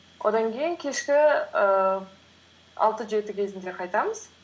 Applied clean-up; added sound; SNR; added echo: none; none; none; none.